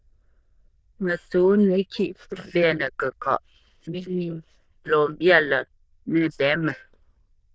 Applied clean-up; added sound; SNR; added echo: neural diffusion model UNIVERSE++.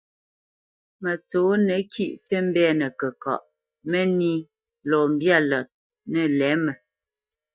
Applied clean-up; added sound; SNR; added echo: neural mask model DeepFilterNet 3.